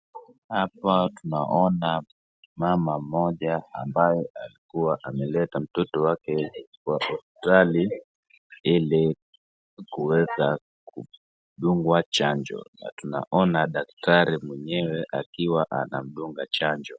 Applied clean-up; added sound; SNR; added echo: none; none; none; none.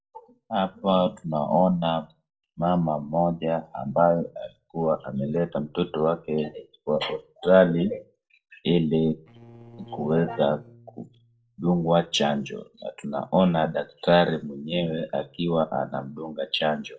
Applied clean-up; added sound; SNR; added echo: neural separator model SepFormer DNS4.